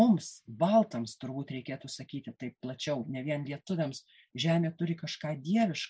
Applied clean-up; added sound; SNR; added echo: none; none; none; none.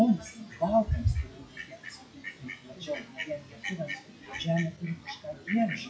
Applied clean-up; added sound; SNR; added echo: classical method log-MMSE.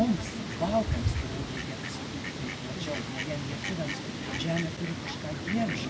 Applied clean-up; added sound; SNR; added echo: none; Fowl; 0 dB; none.